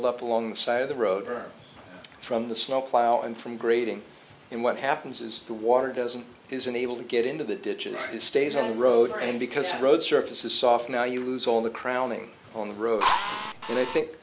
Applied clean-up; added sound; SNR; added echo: none; Drill; 1 dB; none.